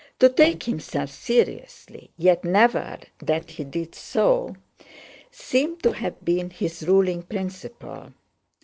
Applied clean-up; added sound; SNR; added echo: neural separator model SepFormer DNS4.